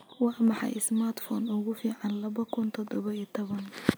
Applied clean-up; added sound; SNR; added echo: none; none; none; none.